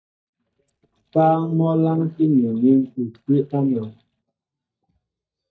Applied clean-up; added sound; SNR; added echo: neural mask model DeepFilterNet 3.